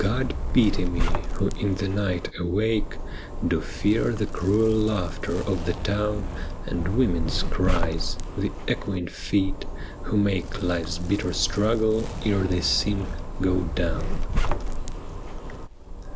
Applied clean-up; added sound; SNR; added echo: none; Zipper (clothing); 1 dB; none.